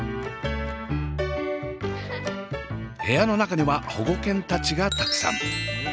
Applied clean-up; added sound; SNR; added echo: none; none; none; none.